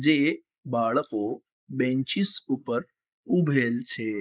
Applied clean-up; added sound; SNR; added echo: neural mask model Resemble Enhance denoiser.